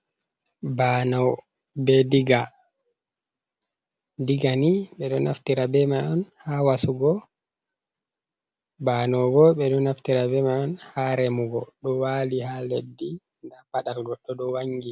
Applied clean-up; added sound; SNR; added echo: none; none; none; none.